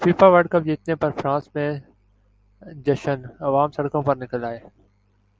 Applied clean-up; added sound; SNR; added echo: none; none; none; none.